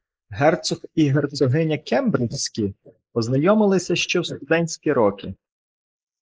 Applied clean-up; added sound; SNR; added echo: neural mask model Resemble Enhance denoiser.